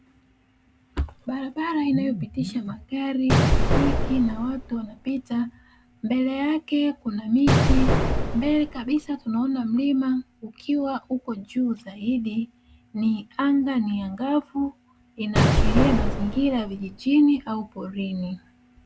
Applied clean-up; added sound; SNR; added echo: none; Explosion; -1 dB; none.